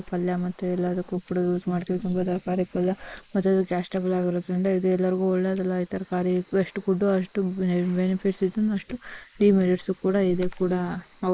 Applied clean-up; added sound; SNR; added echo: neural mask model Resemble Enhance denoiser.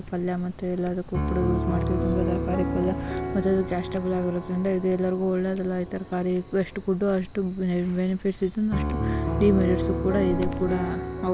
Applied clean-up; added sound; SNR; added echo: none; Piano; 4 dB; none.